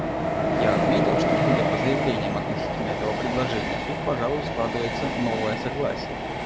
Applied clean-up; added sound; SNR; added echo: none; Train; -4 dB; none.